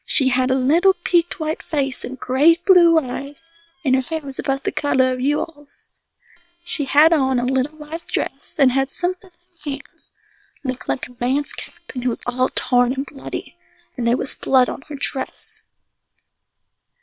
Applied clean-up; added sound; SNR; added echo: neural separator model SepFormer WHAM!.